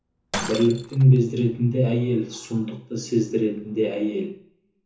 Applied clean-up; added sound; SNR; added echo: none; Shatter; 17 dB; reverberation time 0.6 s.